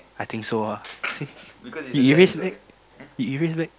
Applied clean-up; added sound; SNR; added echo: none; none; none; none.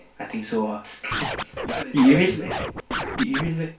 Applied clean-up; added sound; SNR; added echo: none; Scratching (performance technique); 5 dB; reverberation time 0.3 s.